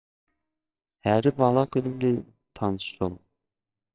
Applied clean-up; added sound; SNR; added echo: neural separator model SepFormer WHAMR!.